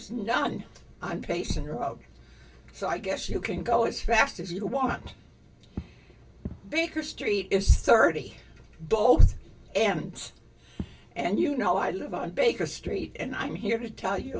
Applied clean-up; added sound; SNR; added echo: none; Fireworks; 19 dB; reverberation time 0.1 s.